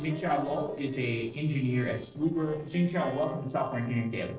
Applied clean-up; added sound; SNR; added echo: neural separator model SepFormer DNS4.